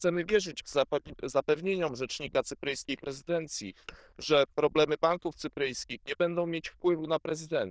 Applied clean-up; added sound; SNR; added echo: neural diffusion model UNIVERSE++.